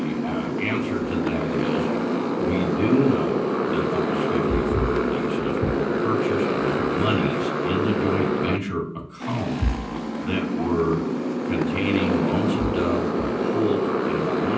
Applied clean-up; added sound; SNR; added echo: none; Motorcycle; -3 dB; reverberation time 0.6 s.